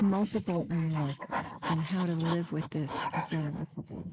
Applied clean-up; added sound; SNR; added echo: neural mask model Resemble Enhance denoiser.